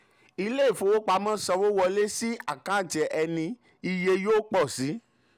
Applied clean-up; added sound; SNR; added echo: none; none; none; none.